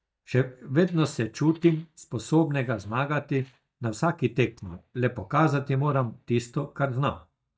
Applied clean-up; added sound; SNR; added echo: neural mask model DeepFilterNet 3.